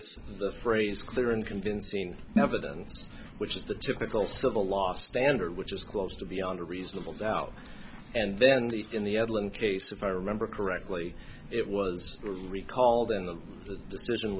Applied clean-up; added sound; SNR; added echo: none; none; none; none.